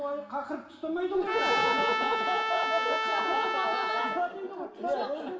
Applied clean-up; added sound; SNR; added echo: none; Trumpet; -1 dB; reverberation time 1.7 s.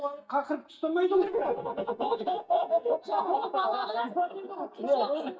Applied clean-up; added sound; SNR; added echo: neural mask model DeepFilterNet 3.